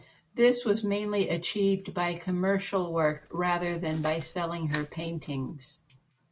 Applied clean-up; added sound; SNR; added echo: neural mask model Resemble Enhance denoiser.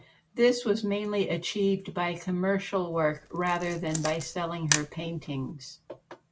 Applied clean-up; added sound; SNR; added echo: none; Camera; 7 dB; none.